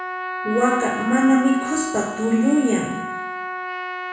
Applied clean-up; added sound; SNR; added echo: none; Trumpet; 8 dB; reverberation time 1.0 s.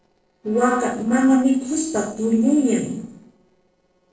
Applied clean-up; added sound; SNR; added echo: neural separator model SepFormer DNS4.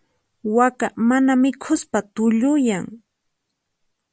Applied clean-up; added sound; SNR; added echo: none; none; none; none.